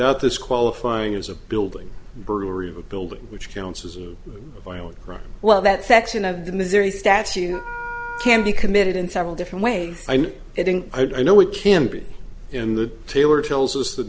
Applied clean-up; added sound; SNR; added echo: none; Wind instrument, woodwind instrument; 14 dB; none.